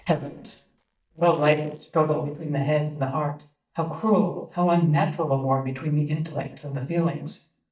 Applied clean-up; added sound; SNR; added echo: neural mask model DeepFilterNet 3.